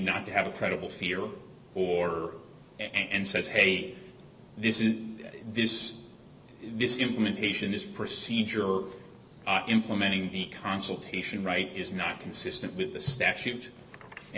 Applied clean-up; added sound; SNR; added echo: none; none; none; none.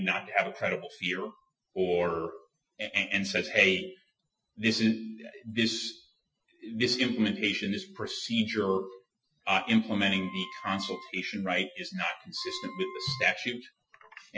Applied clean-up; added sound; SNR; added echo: classical method Wiener filter.